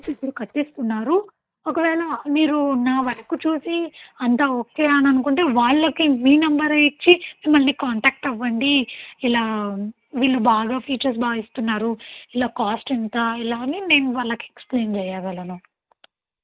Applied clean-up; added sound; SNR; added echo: neural mask model DeepFilterNet 3.